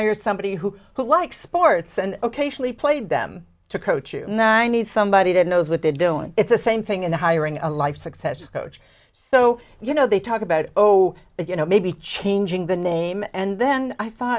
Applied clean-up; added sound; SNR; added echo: none; none; none; none.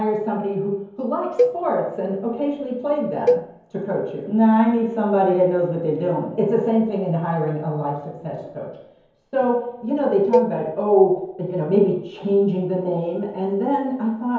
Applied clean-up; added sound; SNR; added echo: none; Cowbell; 5 dB; reverberation time 0.9 s.